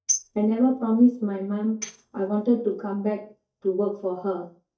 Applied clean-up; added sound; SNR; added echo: neural mask model DeepFilterNet 3.